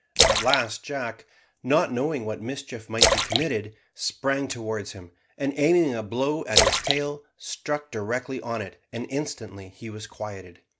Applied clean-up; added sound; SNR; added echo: none; Splash, splatter; -1 dB; none.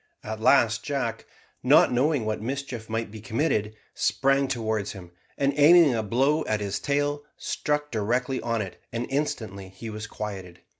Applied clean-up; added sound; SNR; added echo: none; none; none; none.